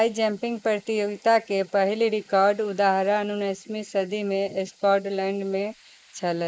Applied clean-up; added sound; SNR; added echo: neural mask model Resemble Enhance denoiser.